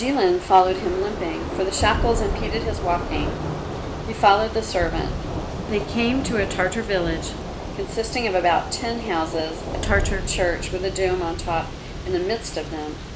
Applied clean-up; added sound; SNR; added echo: none; Thunder / Rain; 5 dB; none.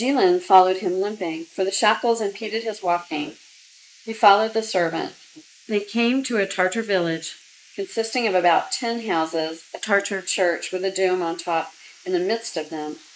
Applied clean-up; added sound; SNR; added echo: neural mask model Resemble Enhance denoiser.